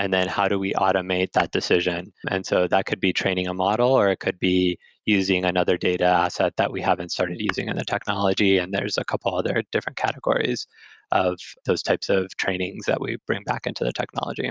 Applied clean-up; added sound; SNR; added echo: neural mask model RNNoise.